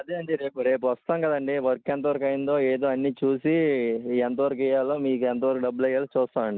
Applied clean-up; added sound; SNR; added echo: none; none; none; none.